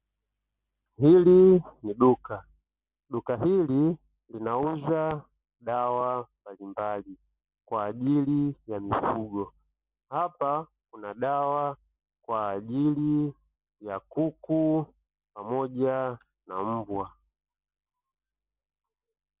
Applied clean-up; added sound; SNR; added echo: none; none; none; none.